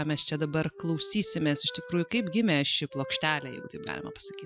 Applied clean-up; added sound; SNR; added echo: classical method Wiener filter.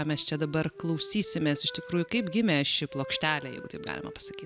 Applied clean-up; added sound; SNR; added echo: none; Wind instrument, woodwind instrument; 15 dB; none.